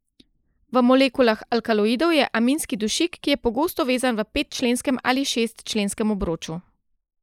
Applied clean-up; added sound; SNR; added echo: neural mask model Resemble Enhance denoiser.